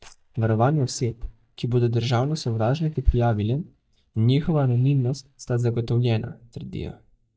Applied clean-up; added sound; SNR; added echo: neural mask model DeepFilterNet 3.